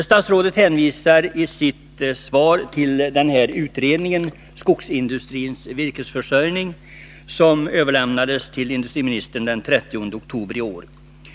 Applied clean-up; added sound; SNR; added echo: none; none; none; none.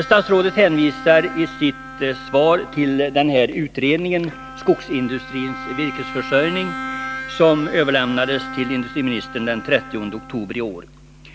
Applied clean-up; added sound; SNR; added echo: none; Bowed string instrument; 13 dB; none.